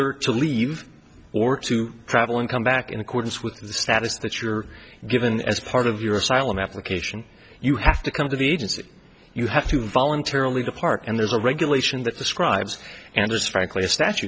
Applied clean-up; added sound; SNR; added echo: none; none; none; none.